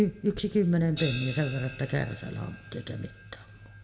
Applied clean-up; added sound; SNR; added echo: none; Crash cymbal; 12 dB; reverberation time 1.1 s.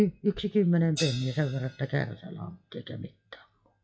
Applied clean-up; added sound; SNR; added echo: classical method WPE with log-MMSE.